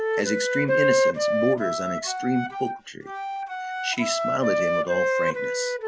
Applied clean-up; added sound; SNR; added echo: none; Wind instrument, woodwind instrument; -4 dB; none.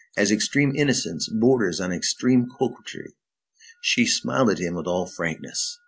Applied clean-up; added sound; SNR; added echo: none; none; none; none.